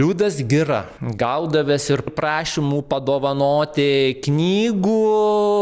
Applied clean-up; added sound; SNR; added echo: none; none; none; none.